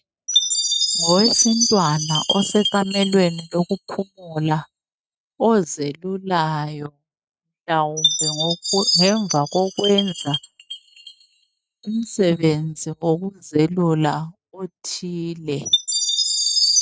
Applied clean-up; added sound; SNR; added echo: neural mask model RNNoise.